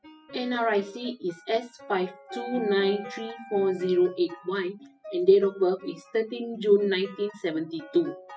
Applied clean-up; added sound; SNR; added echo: classical method spectral subtraction.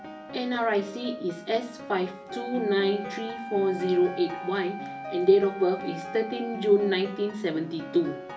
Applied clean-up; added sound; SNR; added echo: none; Wind instrument, woodwind instrument + Piano; 11 dB; none.